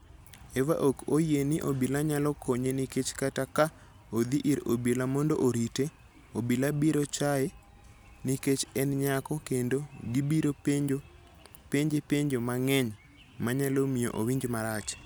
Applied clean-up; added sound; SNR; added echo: none; none; none; none.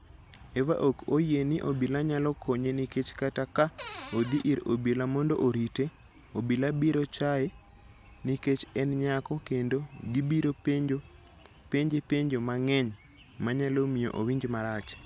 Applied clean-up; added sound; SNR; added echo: none; Cupboard open or close; 10 dB; none.